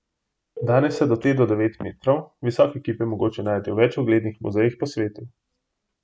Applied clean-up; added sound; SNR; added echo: none; Telephone; 17 dB; none.